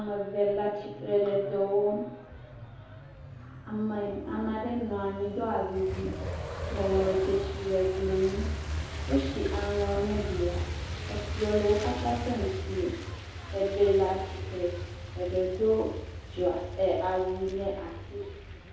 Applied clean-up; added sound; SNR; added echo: none; Truck; 7 dB; reverberation time 0.8 s.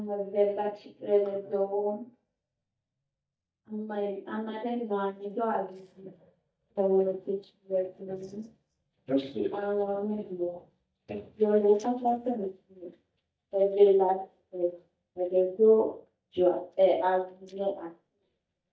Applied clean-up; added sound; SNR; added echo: neural mask model DeepFilterNet 3.